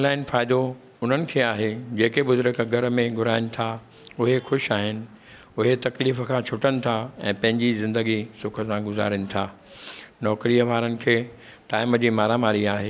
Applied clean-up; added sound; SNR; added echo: none; none; none; none.